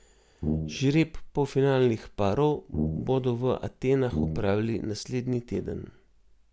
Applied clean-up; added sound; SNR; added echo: none; Brass instrument; 3 dB; none.